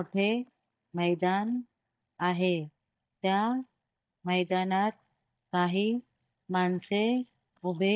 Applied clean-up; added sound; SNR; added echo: neural mask model DeepFilterNet 3.